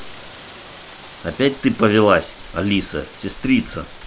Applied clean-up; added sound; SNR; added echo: none; Rain; 16 dB; none.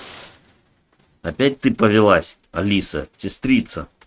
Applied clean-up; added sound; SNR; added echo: neural mask model RNNoise.